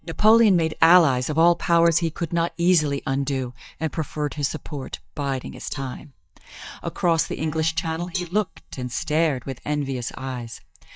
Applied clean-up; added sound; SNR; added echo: neural mask model DeepFilterNet 3.